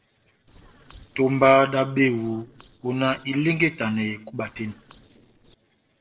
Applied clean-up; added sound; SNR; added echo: neural separator model SepFormer DNS4.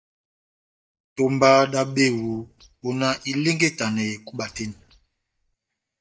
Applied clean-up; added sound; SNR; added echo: neural mask model DeepFilterNet 3.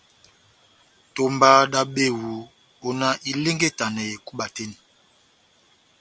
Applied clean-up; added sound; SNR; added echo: none; none; none; none.